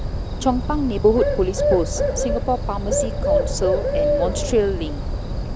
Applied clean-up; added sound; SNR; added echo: none; Bird; -1 dB; none.